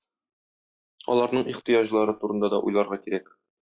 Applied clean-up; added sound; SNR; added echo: classical method log-MMSE.